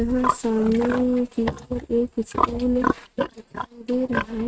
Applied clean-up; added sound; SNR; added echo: neural mask model RNNoise.